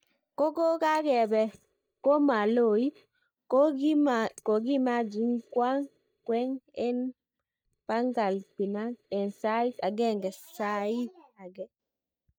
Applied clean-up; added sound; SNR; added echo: neural mask model DeepFilterNet 3.